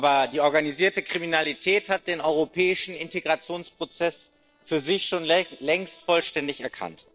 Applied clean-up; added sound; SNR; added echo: neural separator model SepFormer DNS4.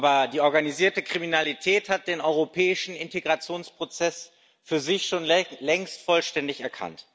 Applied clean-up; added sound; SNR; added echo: none; none; none; none.